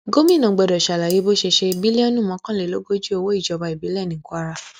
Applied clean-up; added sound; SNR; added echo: none; Cutlery, silverware; 20 dB; none.